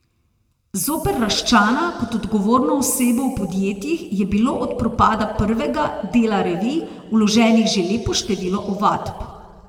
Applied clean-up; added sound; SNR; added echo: none; none; none; reverberation time 1.5 s.